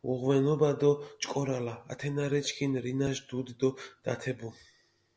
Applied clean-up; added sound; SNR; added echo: none; none; none; none.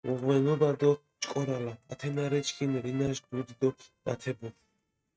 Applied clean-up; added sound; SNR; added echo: neural mask model RNNoise.